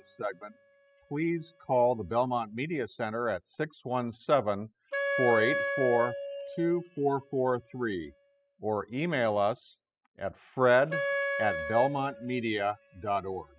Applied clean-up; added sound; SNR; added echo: classical method spectral subtraction.